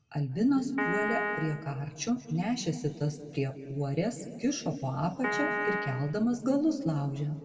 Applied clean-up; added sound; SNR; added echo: none; Piano; 2 dB; reverberation time 2.0 s.